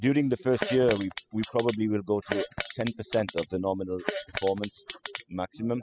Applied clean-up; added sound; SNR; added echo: classical method spectral subtraction.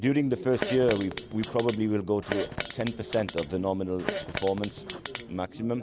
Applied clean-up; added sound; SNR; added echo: none; Fart; 5 dB; none.